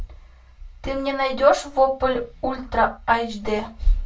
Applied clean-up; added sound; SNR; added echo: none; none; none; reverberation time 0.2 s.